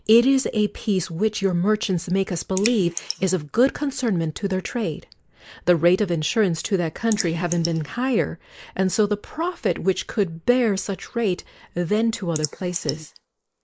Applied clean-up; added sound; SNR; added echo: neural mask model Resemble Enhance denoiser.